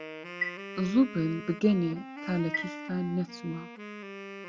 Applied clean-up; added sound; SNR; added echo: none; Chime + Wind instrument, woodwind instrument; 9 dB; none.